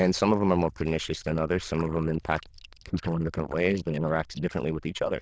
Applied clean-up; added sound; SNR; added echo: neural diffusion model UNIVERSE++.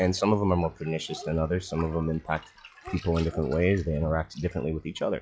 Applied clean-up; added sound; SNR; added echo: classical method log-MMSE.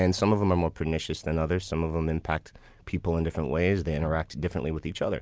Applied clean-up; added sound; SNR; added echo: none; none; none; none.